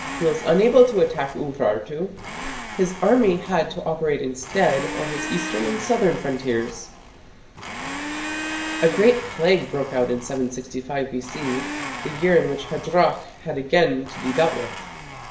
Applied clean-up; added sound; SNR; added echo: none; Domestic sounds, home sounds; 11 dB; reverberation time 0.5 s.